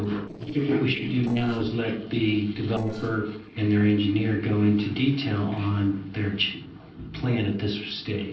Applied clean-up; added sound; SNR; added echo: neural separator model SepFormer DNS4.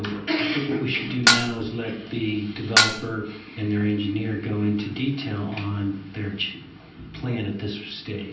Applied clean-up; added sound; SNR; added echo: none; Dishes, pots, and pans; -5 dB; reverberation time 0.6 s.